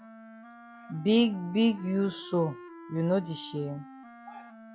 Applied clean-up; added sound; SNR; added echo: none; Wind instrument, woodwind instrument; 17 dB; none.